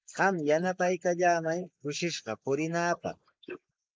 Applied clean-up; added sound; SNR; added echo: neural mask model Resemble Enhance denoiser.